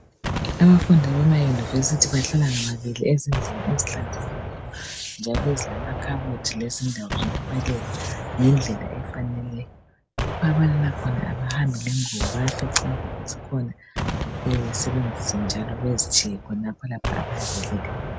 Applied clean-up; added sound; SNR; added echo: none; Gunshot, gunfire; 7 dB; none.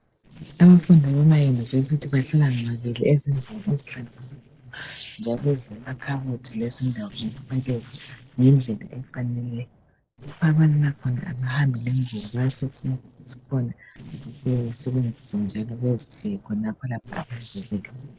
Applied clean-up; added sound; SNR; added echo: neural separator model SepFormer DNS4.